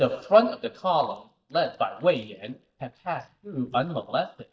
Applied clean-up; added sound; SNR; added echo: neural mask model DeepFilterNet 3.